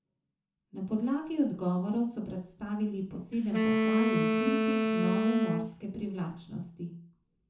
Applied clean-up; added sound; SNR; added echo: none; Wind instrument, woodwind instrument; -4 dB; reverberation time 0.6 s.